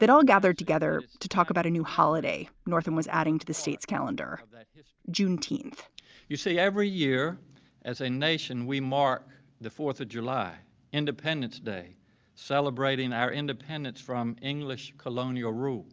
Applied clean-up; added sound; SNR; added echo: none; none; none; none.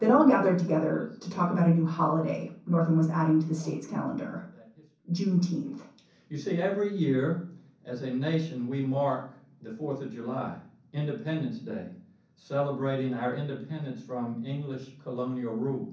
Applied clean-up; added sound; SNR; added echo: none; none; none; reverberation time 0.6 s.